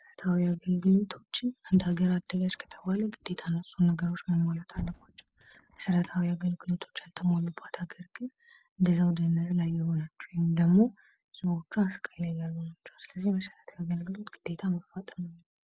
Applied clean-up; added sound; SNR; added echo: neural mask model Resemble Enhance denoiser.